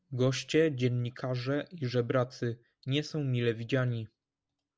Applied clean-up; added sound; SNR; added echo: none; none; none; none.